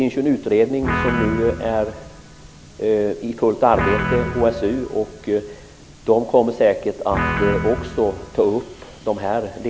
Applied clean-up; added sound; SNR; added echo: none; Guitar; 7 dB; none.